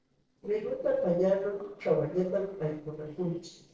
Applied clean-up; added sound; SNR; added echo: neural separator model SepFormer DNS4.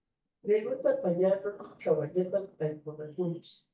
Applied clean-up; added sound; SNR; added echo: neural mask model DeepFilterNet 3.